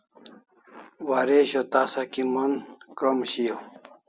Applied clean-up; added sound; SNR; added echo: none; none; none; none.